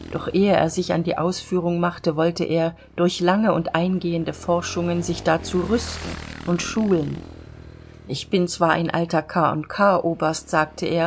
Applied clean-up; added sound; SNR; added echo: none; Motorcycle / Engine; 17 dB; none.